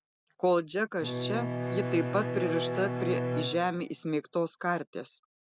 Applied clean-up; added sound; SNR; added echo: none; Bowed string instrument; 4 dB; none.